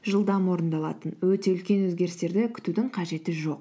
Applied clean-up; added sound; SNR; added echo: none; none; none; none.